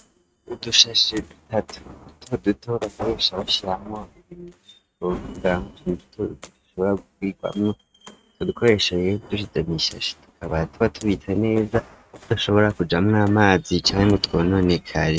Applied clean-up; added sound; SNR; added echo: neural mask model RNNoise.